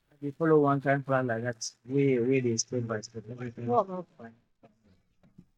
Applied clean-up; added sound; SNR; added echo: neural mask model DeepFilterNet 3.